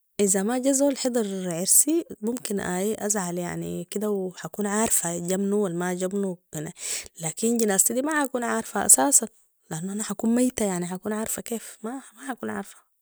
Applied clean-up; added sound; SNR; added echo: none; none; none; none.